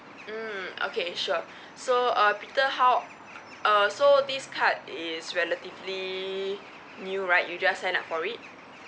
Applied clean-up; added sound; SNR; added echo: none; Bird; 18 dB; none.